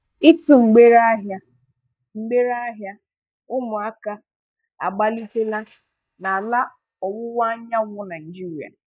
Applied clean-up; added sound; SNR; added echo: neural mask model DeepFilterNet 3.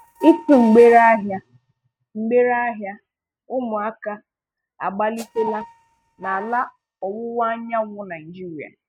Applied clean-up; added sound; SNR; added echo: neural mask model RNNoise.